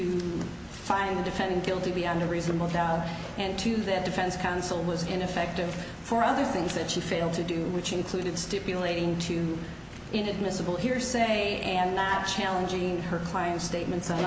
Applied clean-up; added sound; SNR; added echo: none; none; none; none.